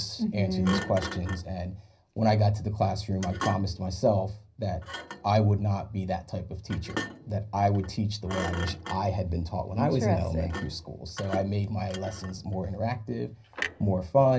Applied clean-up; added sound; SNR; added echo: none; Thump, thud; 13 dB; reverberation time 0.4 s.